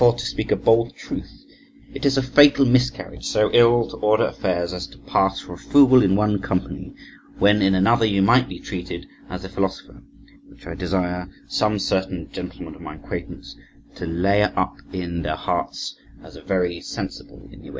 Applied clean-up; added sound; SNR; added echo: none; none; none; none.